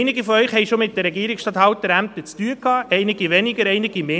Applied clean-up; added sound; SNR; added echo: none; none; none; none.